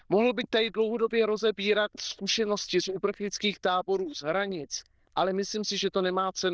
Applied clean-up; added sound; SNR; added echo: neural diffusion model UNIVERSE++.